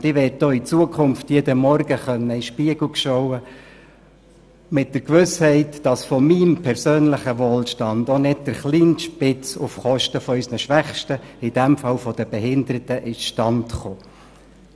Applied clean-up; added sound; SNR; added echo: none; none; none; none.